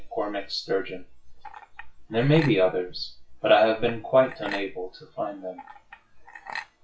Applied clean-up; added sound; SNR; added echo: classical method WPE with log-MMSE.